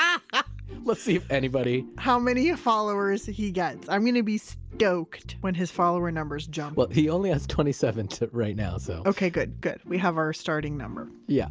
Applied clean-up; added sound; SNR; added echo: none; none; none; none.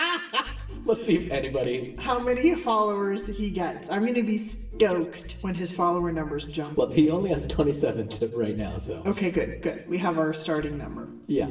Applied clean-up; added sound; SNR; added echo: none; none; none; reverberation time 0.9 s.